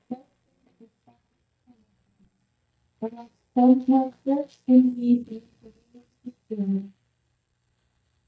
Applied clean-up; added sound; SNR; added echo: neural mask model DeepFilterNet 3.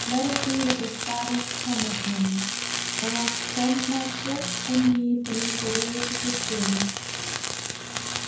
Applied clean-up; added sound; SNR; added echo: none; Tools; 2 dB; reverberation time 0.5 s.